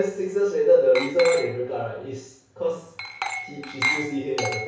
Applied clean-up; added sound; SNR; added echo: none; Glass; 8 dB; reverberation time 0.6 s.